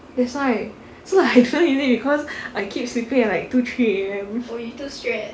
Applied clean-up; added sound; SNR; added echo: none; none; none; none.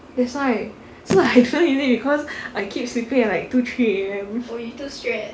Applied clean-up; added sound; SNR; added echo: none; Telephone; 10 dB; none.